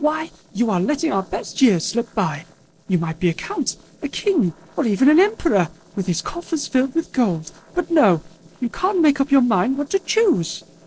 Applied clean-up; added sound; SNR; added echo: neural separator model SepFormer DNS4.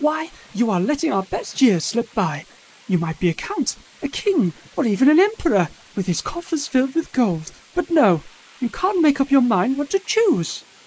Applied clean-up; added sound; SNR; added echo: neural mask model Resemble Enhance denoiser.